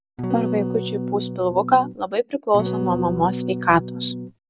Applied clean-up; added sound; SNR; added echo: none; Electric guitar / Strum; 5 dB; none.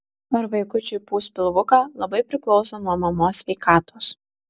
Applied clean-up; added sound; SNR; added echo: none; none; none; none.